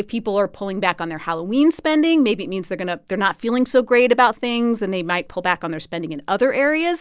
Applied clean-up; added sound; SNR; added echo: none; none; none; none.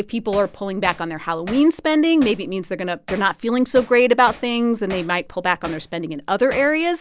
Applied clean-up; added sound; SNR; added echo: none; Hammer; 20 dB; none.